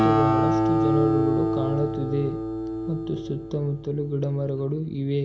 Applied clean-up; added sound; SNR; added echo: none; Acoustic guitar; -2 dB; none.